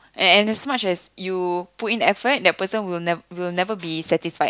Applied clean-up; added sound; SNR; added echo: none; none; none; none.